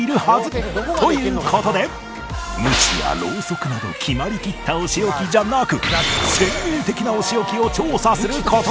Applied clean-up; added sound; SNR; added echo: none; none; none; none.